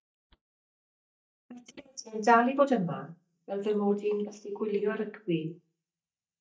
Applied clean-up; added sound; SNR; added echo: neural mask model DeepFilterNet 3.